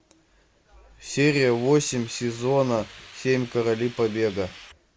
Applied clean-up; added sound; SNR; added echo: none; Hiss; 20 dB; none.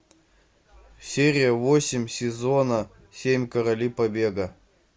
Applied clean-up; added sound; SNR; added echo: none; none; none; none.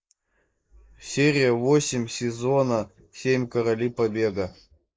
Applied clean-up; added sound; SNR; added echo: neural mask model Resemble Enhance denoiser.